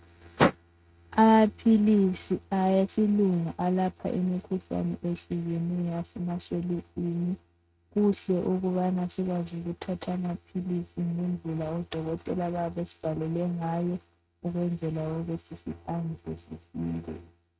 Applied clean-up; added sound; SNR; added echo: neural mask model RNNoise.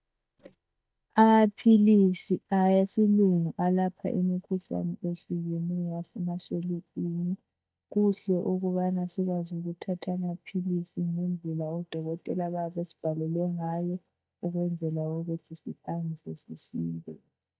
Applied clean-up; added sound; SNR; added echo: neural mask model DeepFilterNet 3.